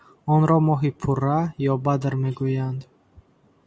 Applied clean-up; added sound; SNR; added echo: none; none; none; none.